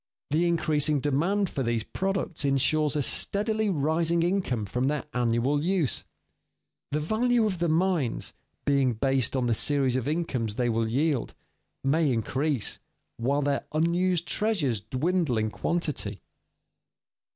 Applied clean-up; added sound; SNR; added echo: none; none; none; none.